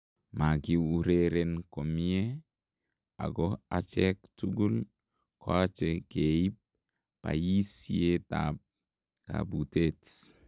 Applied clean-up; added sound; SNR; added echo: none; none; none; none.